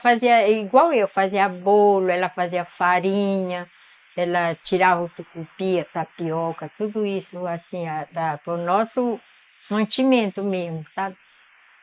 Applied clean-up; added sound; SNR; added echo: neural mask model Resemble Enhance denoiser.